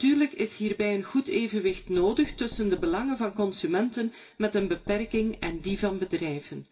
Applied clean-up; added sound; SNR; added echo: none; Knock; 17 dB; reverberation time 0.2 s.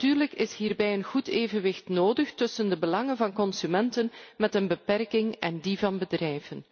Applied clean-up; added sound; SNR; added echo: none; none; none; none.